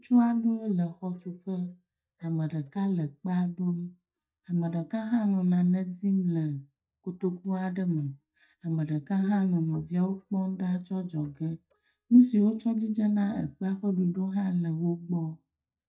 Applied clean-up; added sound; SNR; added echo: neural mask model DeepFilterNet 3.